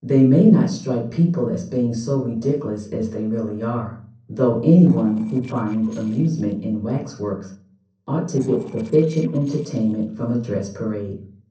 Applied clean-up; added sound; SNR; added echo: neural separator model SepFormer DNS4.